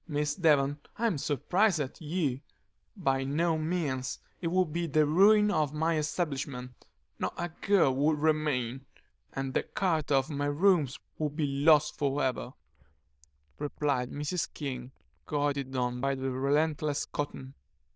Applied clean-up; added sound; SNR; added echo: neural diffusion model UNIVERSE++.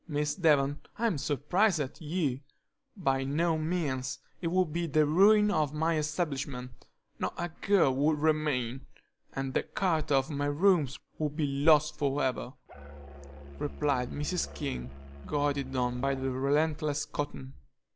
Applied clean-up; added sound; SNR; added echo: none; Musical instrument; 14 dB; none.